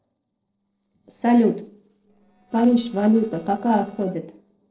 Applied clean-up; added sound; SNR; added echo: neural separator model SepFormer DNS4.